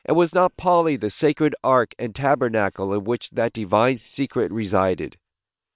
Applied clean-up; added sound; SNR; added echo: neural separator model SepFormer WHAM!.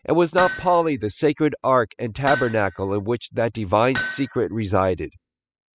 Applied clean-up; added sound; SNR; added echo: classical method spectral subtraction.